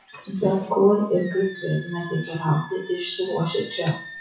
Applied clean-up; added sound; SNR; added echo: classical method WPE with log-MMSE.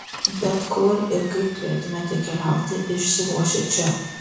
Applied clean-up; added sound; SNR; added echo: none; Engine starting / Car; 12 dB; reverberation time 1.1 s.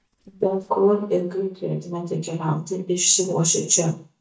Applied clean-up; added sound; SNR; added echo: neural mask model DeepFilterNet 3.